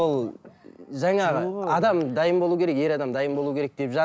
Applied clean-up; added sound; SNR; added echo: none; none; none; none.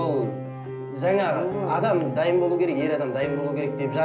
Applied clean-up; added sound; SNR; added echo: none; Piano; 9 dB; reverberation time 0.5 s.